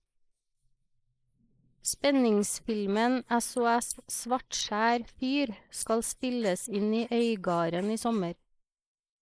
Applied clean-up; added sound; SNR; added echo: neural mask model Resemble Enhance denoiser.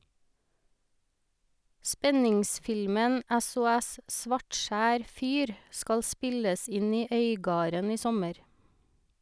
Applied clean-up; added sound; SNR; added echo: none; none; none; none.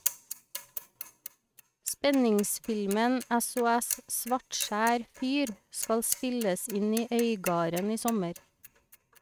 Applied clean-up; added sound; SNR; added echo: neural mask model RNNoise.